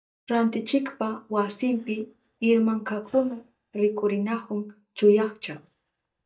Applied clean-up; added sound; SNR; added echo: neural mask model DeepFilterNet 3.